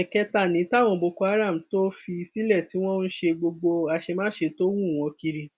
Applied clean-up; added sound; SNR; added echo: none; none; none; none.